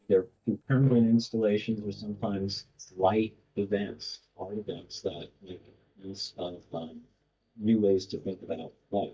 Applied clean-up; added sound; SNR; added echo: neural mask model DeepFilterNet 3.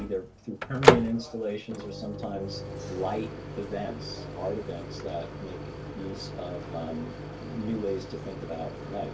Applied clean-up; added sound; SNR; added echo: none; Microwave oven; -3 dB; reverberation time 0.2 s.